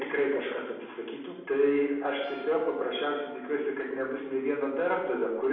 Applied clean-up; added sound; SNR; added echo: none; Wind instrument, woodwind instrument; 17 dB; reverberation time 0.9 s.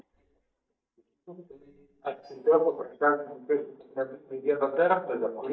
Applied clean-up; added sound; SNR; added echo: neural mask model DeepFilterNet 3.